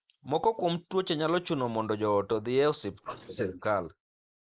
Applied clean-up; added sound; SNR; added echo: neural mask model Resemble Enhance denoiser.